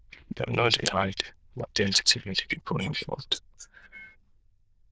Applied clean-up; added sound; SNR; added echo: neural diffusion model UNIVERSE++.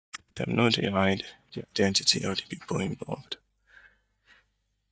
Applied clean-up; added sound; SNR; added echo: neural mask model DeepFilterNet 3.